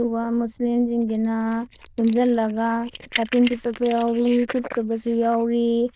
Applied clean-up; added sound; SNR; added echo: neural diffusion model UNIVERSE++.